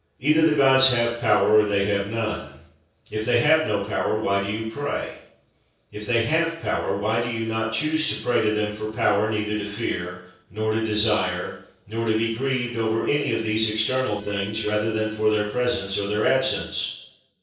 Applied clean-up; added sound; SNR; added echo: neural separator model SepFormer DNS4.